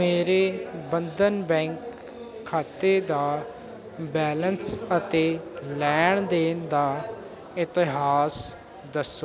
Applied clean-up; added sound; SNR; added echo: none; none; none; none.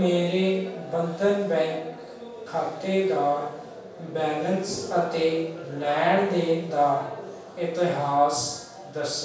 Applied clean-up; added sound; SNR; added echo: none; none; none; reverberation time 0.7 s.